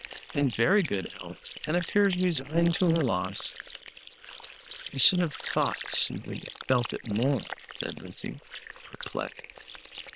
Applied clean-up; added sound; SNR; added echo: neural separator model SepFormer WHAM!.